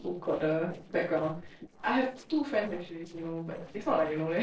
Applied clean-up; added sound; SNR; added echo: neural separator model SepFormer DNS4.